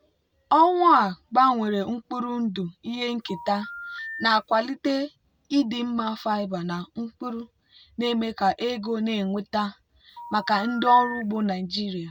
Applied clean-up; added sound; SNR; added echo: none; Telephone; 12 dB; none.